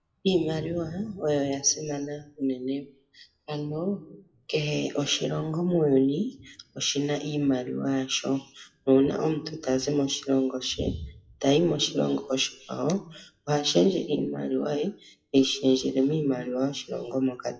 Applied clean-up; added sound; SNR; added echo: classical method WPE with log-MMSE.